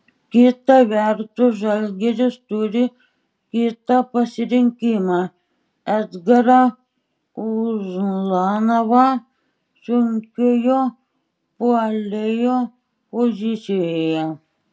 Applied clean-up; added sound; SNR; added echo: none; none; none; none.